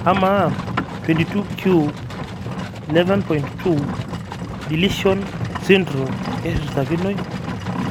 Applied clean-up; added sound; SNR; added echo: none; Livestock, farm animals, working animals; 5 dB; none.